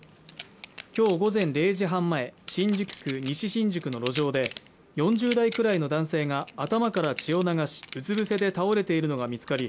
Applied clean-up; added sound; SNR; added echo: none; Chink, clink; 5 dB; none.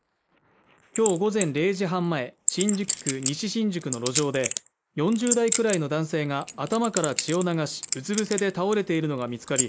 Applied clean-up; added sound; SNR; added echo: neural mask model Resemble Enhance denoiser.